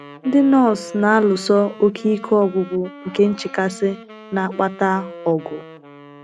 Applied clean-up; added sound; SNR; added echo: none; Wind instrument, woodwind instrument; 19 dB; none.